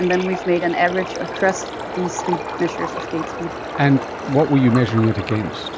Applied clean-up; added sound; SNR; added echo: none; Liquid + Train; 8 dB; none.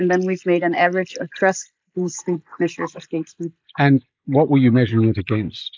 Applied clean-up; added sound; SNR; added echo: neural mask model Resemble Enhance denoiser.